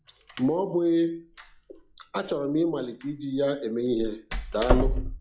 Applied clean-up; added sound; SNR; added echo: classical method log-MMSE.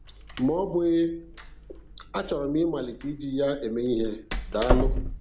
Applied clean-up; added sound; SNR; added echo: none; Door; 4 dB; none.